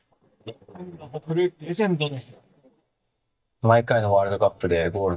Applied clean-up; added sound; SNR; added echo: neural mask model DeepFilterNet 3.